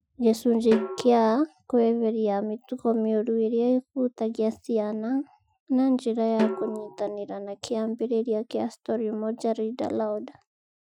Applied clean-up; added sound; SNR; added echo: classical method Wiener filter.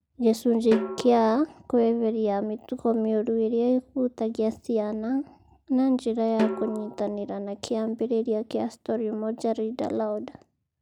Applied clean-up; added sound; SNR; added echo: none; Snare drum; 11 dB; none.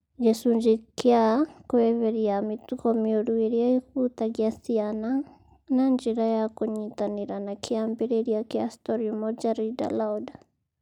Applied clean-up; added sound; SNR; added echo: none; none; none; none.